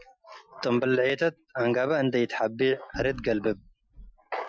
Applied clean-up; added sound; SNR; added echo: classical method Wiener filter.